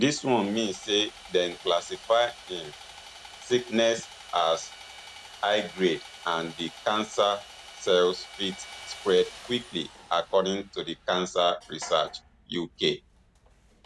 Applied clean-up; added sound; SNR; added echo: none; Sawing; 18 dB; none.